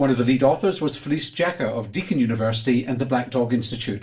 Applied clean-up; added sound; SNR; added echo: none; none; none; reverberation time 0.3 s.